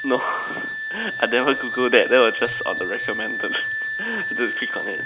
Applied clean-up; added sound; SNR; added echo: none; Wind instrument, woodwind instrument; 5 dB; none.